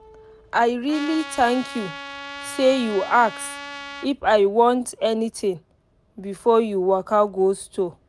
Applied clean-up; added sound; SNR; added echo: none; Trumpet; 13 dB; none.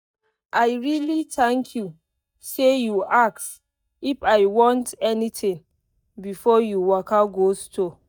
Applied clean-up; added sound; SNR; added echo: neural mask model DeepFilterNet 3.